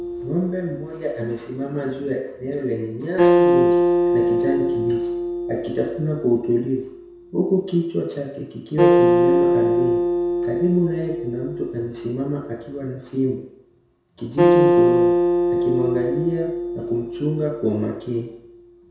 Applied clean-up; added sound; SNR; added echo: none; Acoustic guitar; -4 dB; reverberation time 0.7 s.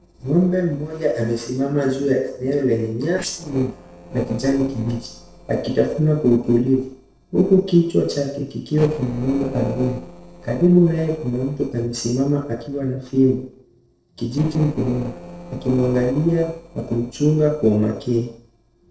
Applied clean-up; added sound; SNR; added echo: neural separator model SepFormer DNS4.